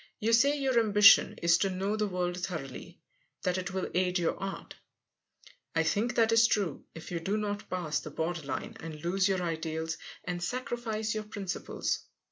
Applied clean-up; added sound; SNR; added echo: none; none; none; none.